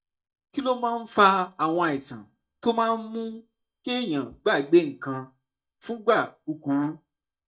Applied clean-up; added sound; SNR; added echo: neural mask model DeepFilterNet 3.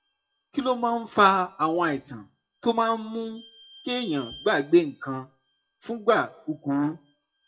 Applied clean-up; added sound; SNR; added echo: classical method WPE with log-MMSE.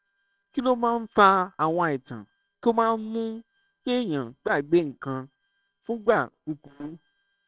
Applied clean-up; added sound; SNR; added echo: neural separator model SepFormer WHAMR!.